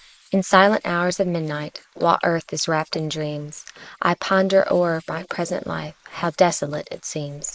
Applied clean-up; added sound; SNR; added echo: neural mask model Resemble Enhance denoiser.